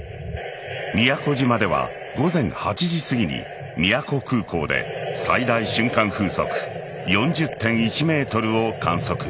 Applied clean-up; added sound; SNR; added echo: none; none; none; none.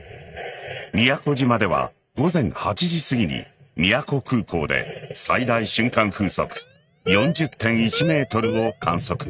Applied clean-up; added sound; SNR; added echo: neural mask model RNNoise.